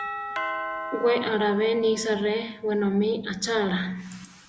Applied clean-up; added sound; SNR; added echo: none; Doorbell; 10 dB; none.